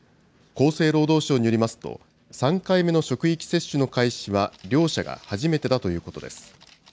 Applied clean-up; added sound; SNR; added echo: none; none; none; none.